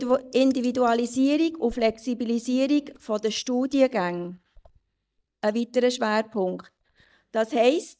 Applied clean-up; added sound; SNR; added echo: neural mask model DeepFilterNet 3.